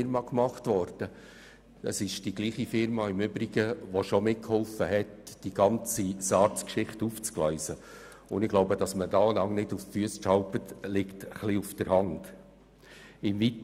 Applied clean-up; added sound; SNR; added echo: none; none; none; none.